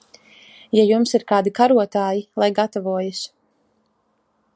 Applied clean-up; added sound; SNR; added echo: none; none; none; none.